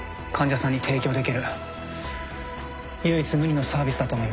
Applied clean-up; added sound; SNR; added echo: none; none; none; none.